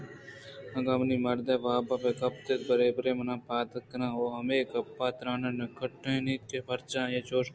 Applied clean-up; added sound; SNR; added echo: none; none; none; none.